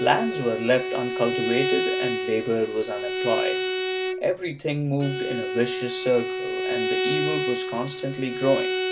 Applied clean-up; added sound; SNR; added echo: none; Bowed string instrument; 1 dB; none.